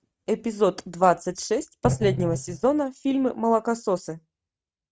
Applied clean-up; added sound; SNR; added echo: neural mask model RNNoise.